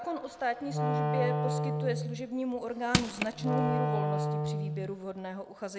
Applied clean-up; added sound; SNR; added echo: none; Crushing + Wind instrument, woodwind instrument; -4 dB; none.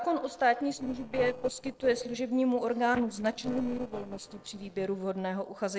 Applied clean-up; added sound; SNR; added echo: neural separator model SepFormer DNS4.